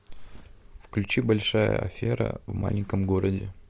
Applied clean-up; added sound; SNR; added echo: none; none; none; none.